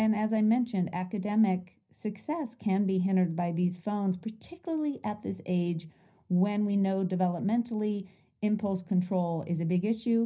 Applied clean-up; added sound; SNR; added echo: none; none; none; reverberation time 0.4 s.